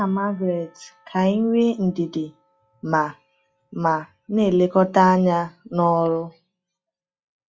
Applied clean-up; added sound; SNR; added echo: classical method log-MMSE.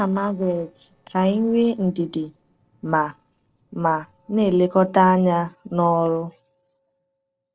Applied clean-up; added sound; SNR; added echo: neural separator model SepFormer DNS4.